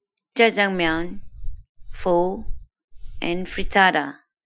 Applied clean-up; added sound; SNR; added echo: classical method Wiener filter.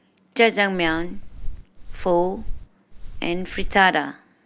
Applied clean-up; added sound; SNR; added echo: none; Wind; 5 dB; none.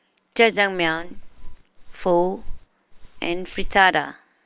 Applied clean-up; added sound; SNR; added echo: neural separator model SepFormer WHAM!.